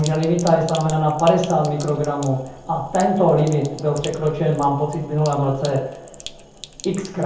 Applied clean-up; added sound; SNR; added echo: none; Sink (filling or washing); 18 dB; reverberation time 0.7 s.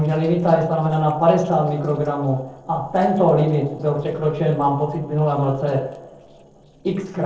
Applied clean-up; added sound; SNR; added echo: neural separator model SepFormer DNS4.